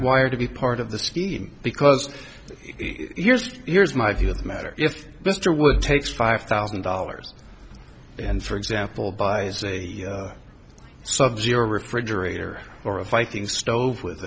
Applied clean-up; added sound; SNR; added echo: none; none; none; none.